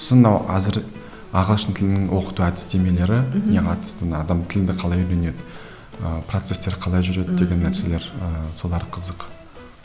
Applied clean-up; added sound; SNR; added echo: none; none; none; none.